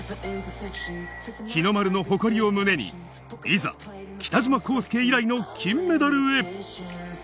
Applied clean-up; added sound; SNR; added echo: none; none; none; none.